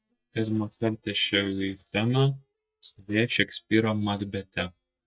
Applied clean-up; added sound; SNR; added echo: neural mask model DeepFilterNet 3.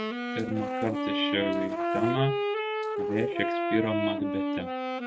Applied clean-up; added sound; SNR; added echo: neural mask model RNNoise.